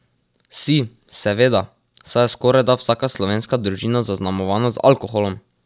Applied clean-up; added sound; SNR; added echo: none; none; none; none.